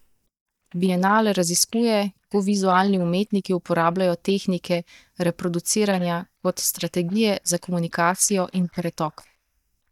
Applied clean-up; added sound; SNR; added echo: neural mask model DeepFilterNet 3.